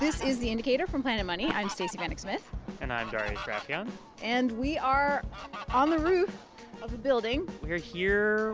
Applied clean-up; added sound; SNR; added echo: none; Fowl; 15 dB; none.